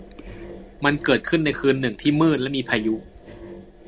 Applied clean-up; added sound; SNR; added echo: none; Engine; 16 dB; none.